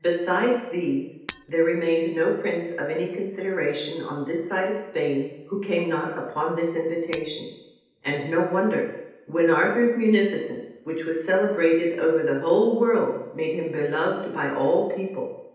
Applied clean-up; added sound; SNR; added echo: none; Shatter; 19 dB; reverberation time 0.8 s.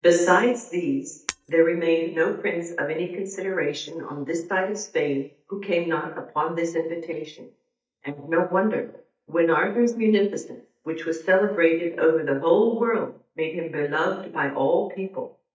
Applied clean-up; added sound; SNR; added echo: neural mask model DeepFilterNet 3.